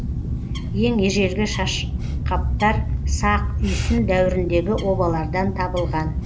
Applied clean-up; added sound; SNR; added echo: none; Bird; 1 dB; none.